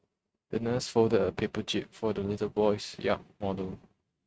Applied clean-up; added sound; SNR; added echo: neural mask model RNNoise.